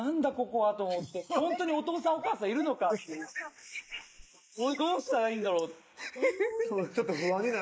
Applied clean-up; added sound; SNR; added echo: neural mask model Resemble Enhance denoiser.